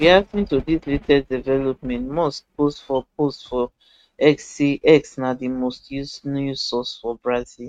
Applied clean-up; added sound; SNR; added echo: neural mask model RNNoise.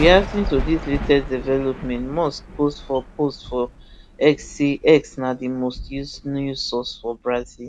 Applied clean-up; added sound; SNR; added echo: none; Thunder; 11 dB; none.